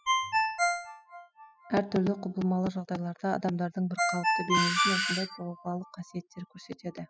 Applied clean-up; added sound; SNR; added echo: classical method spectral subtraction.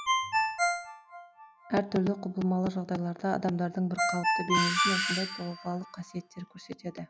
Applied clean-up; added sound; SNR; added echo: none; Ringtone + Doorbell; 0 dB; none.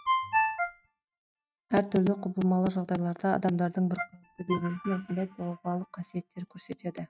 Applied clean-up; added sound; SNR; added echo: neural mask model RNNoise.